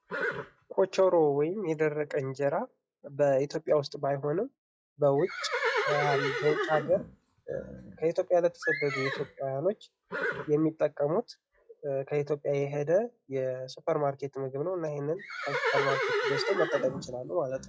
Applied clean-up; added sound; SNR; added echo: classical method log-MMSE.